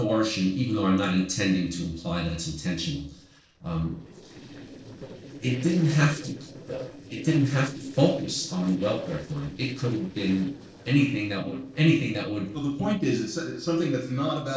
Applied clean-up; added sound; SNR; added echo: neural separator model SepFormer DNS4.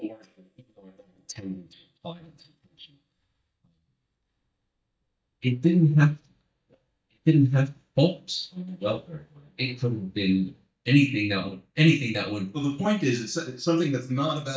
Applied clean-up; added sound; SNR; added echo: neural mask model DeepFilterNet 3.